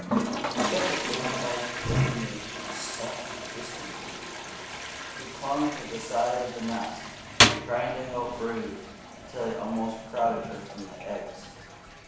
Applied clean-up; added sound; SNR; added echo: none; Toilet flush; -2 dB; reverberation time 0.9 s.